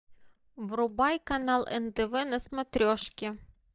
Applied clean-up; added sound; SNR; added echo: neural mask model DeepFilterNet 3.